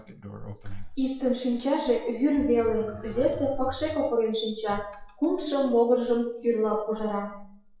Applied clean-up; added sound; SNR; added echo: classical method WPE with log-MMSE.